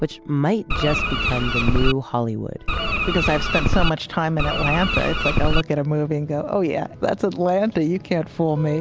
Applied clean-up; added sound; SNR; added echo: none; Bird; -2 dB; none.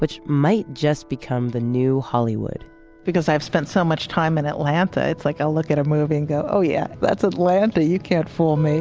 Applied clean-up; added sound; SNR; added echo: none; none; none; none.